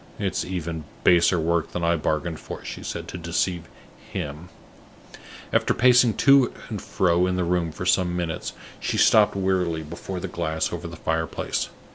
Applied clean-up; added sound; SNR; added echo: none; none; none; none.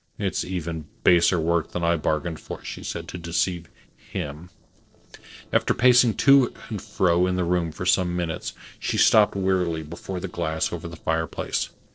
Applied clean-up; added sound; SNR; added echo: neural separator model SepFormer DNS4.